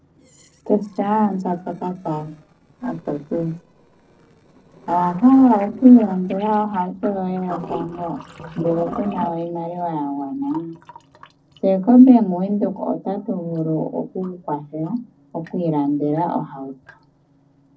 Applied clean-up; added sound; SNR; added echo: neural separator model SepFormer DNS4.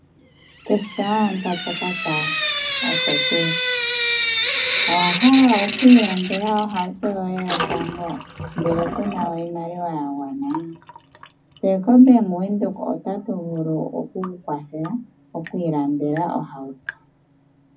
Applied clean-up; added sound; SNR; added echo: none; Drip / Sink (filling or washing); 3 dB; reverberation time 0.4 s.